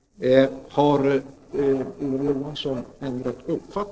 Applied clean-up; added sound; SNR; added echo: neural separator model SepFormer DNS4.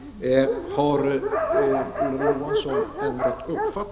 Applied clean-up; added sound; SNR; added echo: none; Dog; 1 dB; none.